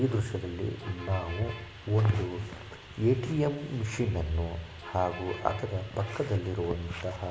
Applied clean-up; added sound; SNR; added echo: none; Bus; 17 dB; none.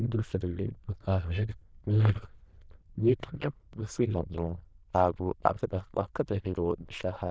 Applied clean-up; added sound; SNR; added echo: neural diffusion model UNIVERSE++.